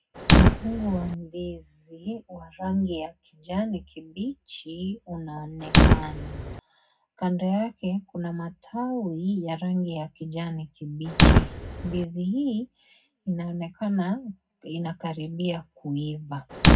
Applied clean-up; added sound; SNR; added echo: none; Fire; -4 dB; reverberation time 0.3 s.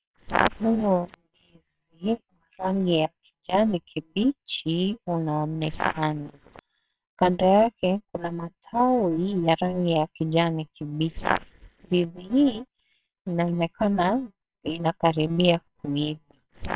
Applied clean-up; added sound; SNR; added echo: neural separator model SepFormer WHAMR!.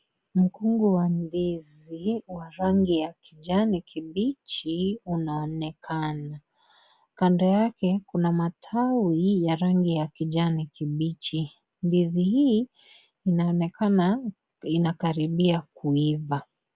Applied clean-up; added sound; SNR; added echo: none; none; none; none.